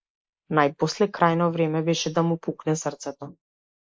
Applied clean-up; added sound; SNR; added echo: neural mask model Resemble Enhance denoiser.